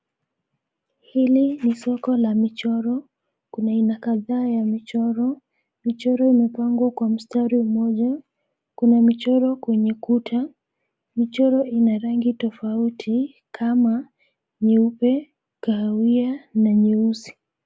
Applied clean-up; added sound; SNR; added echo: none; none; none; none.